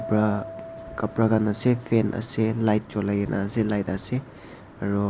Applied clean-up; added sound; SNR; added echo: none; Keyboard (musical); 18 dB; none.